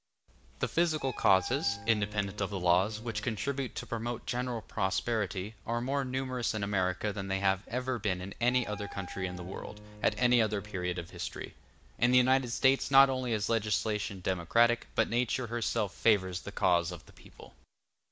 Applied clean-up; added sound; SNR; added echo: none; Meow + Bowed string instrument; 17 dB; none.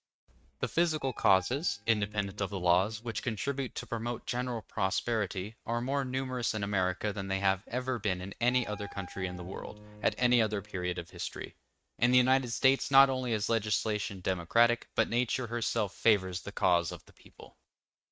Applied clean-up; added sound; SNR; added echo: neural mask model RNNoise.